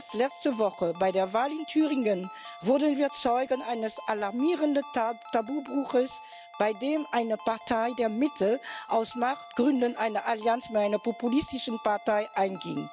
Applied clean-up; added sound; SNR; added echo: none; Ringtone; 17 dB; none.